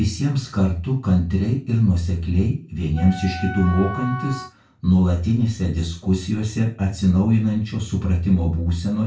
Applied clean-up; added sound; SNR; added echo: none; Wind instrument, woodwind instrument; 12 dB; reverberation time 0.3 s.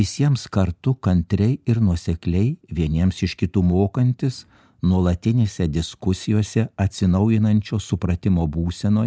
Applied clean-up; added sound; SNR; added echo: none; none; none; none.